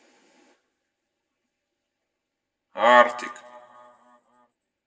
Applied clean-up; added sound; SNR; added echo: none; none; none; reverberation time 1.7 s.